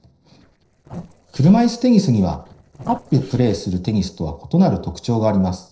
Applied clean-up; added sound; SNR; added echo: neural separator model SepFormer DNS4.